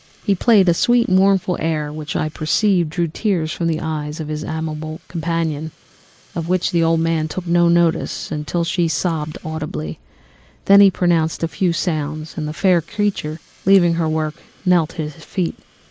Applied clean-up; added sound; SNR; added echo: neural mask model Resemble Enhance denoiser.